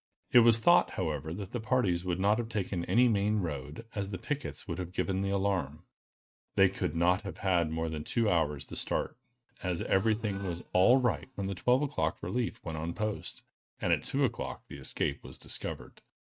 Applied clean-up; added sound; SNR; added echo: neural mask model RNNoise.